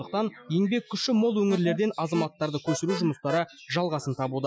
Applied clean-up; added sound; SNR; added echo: classical method Wiener filter.